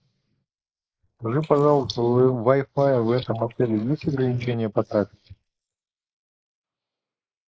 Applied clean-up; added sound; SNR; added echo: neural mask model Resemble Enhance denoiser.